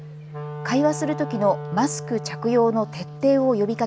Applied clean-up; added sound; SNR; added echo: none; Wind instrument, woodwind instrument; 11 dB; none.